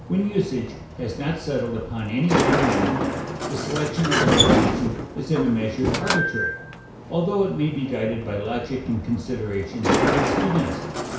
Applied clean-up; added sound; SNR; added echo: none; Sliding door; -1 dB; reverberation time 0.6 s.